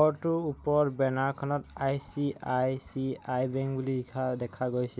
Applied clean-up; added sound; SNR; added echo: none; none; none; none.